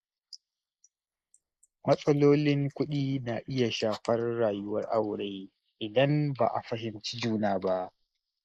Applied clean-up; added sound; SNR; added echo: neural mask model Resemble Enhance denoiser.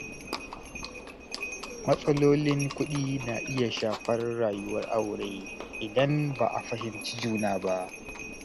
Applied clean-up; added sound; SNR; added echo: none; Livestock, farm animals, working animals; 10 dB; none.